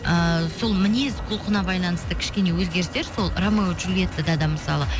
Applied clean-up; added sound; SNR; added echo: none; Motor vehicle (road); 13 dB; none.